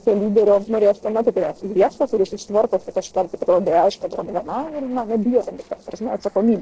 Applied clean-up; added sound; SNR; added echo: neural separator model SepFormer DNS4.